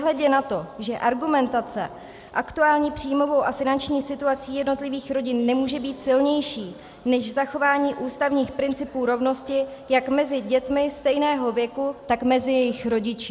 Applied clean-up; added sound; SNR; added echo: none; none; none; none.